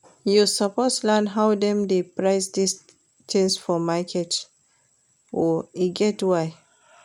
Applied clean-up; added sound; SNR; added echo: none; none; none; none.